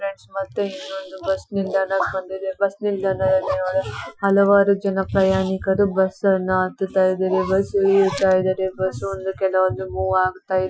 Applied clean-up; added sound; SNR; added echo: classical method Wiener filter.